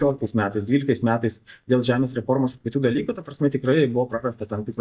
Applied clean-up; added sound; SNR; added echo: neural mask model DeepFilterNet 3.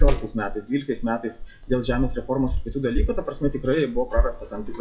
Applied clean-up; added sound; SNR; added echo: classical method WPE with log-MMSE.